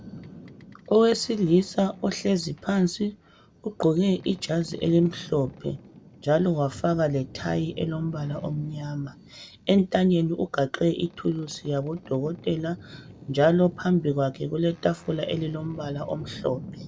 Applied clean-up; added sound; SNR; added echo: none; Boat, Water vehicle; 19 dB; none.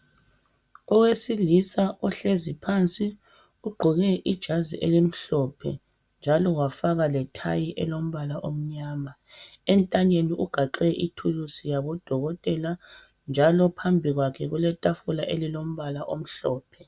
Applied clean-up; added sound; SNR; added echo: none; none; none; none.